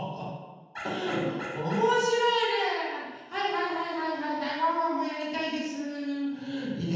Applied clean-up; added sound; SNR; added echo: none; none; none; reverberation time 1.2 s.